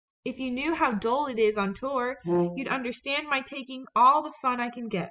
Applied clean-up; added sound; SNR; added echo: classical method spectral subtraction.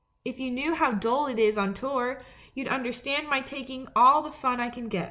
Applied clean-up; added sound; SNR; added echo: none; none; none; none.